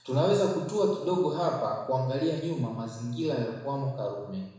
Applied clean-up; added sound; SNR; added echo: none; none; none; reverberation time 1.0 s.